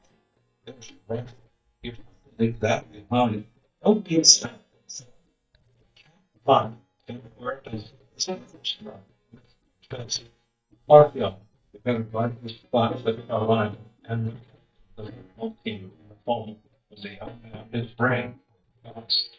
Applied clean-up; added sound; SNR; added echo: neural mask model DeepFilterNet 3.